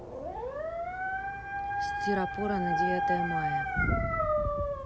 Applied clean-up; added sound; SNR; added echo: none; Dog; -3 dB; none.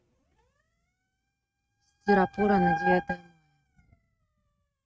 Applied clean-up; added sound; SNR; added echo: neural mask model RNNoise.